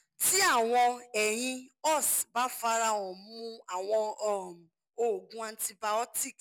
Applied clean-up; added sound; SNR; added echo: none; none; none; none.